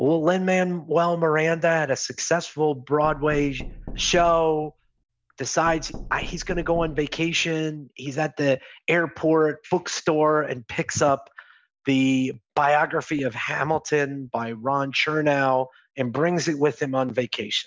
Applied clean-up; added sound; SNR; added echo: none; Knock; 14 dB; none.